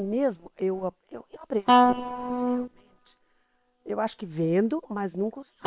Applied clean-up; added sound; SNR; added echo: neural separator model SepFormer WHAM!.